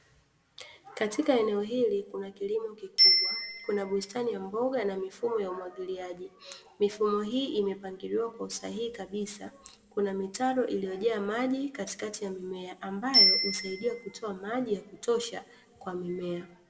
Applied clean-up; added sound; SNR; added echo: none; Bicycle bell; 2 dB; reverberation time 1.0 s.